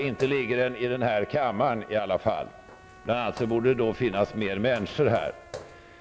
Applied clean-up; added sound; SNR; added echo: none; Trumpet + Walk, footsteps; 19 dB; none.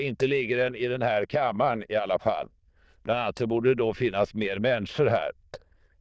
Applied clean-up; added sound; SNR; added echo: neural diffusion model UNIVERSE++.